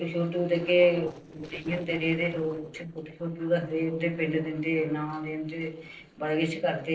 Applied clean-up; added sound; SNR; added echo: neural separator model SepFormer DNS4.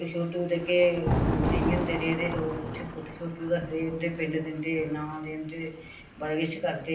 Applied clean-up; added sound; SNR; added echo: none; Thunder; 3 dB; reverberation time 0.6 s.